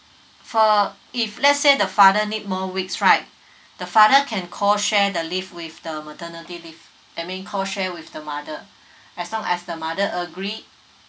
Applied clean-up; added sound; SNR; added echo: none; none; none; none.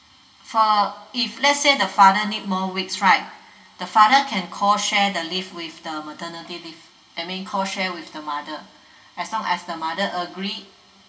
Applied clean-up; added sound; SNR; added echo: none; none; none; reverberation time 1.3 s.